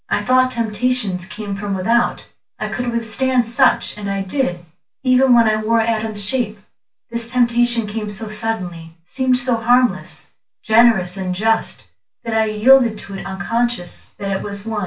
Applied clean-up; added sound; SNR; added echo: none; none; none; reverberation time 0.3 s.